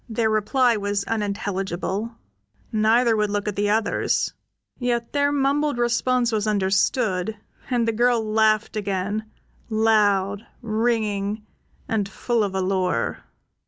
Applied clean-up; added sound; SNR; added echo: none; none; none; none.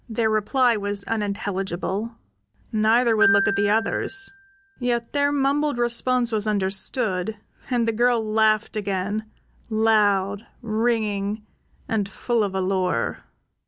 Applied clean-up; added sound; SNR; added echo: none; Glockenspiel; 7 dB; none.